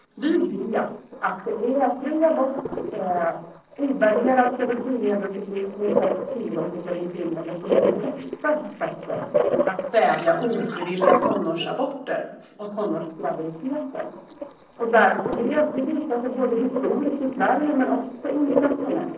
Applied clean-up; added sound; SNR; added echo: neural separator model SepFormer DNS4.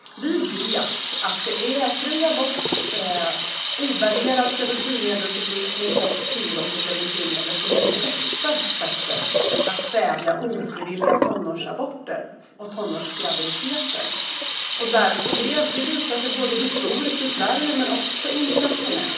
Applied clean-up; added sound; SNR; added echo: none; Sink (filling or washing) / Water tap, faucet; -1 dB; reverberation time 0.6 s.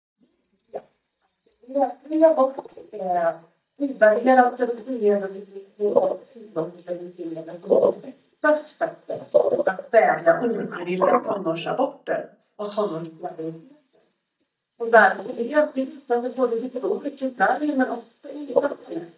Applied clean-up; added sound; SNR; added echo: neural mask model DeepFilterNet 3.